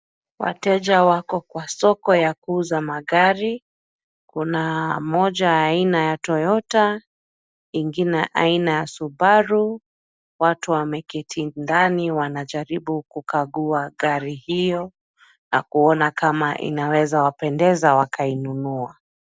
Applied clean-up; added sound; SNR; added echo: none; none; none; none.